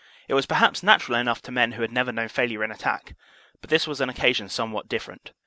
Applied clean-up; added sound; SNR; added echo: none; none; none; none.